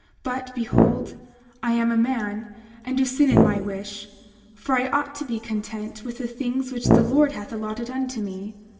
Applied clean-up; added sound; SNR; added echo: none; Brass instrument; -4 dB; reverberation time 1.9 s.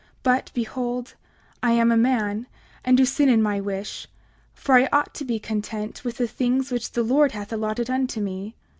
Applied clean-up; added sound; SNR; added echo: none; none; none; none.